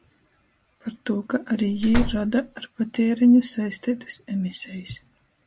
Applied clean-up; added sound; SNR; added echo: none; Slam; 3 dB; none.